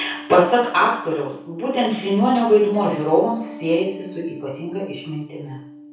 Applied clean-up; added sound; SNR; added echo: none; Acoustic guitar; 17 dB; reverberation time 0.6 s.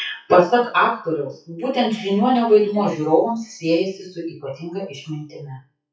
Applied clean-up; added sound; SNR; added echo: classical method WPE with log-MMSE.